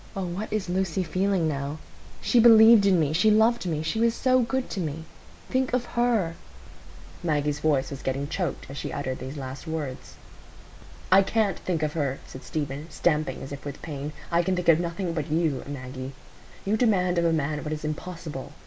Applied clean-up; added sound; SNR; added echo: none; none; none; none.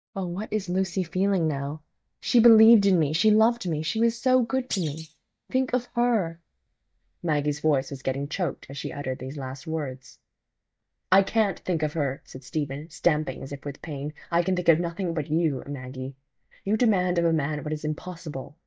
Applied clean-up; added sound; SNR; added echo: neural mask model DeepFilterNet 3.